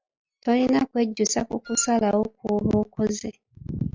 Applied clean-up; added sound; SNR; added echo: classical method log-MMSE.